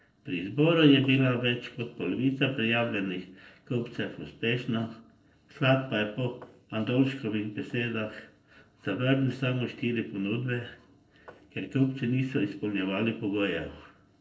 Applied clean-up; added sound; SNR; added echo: neural separator model SepFormer DNS4.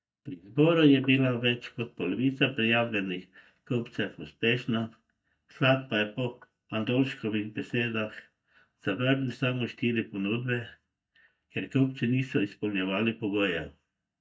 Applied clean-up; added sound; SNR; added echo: neural mask model DeepFilterNet 3.